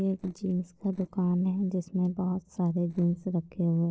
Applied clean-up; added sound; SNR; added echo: neural separator model SepFormer DNS4.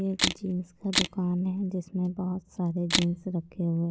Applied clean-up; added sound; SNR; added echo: none; Camera; 2 dB; none.